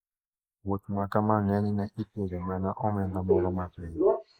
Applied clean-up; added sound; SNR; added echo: neural mask model Resemble Enhance denoiser.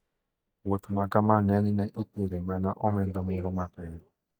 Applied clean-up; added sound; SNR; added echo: neural mask model DeepFilterNet 3.